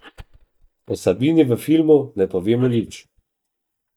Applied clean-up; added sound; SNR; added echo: neural mask model DeepFilterNet 3.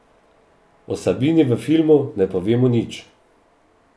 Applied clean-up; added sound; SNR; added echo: none; none; none; none.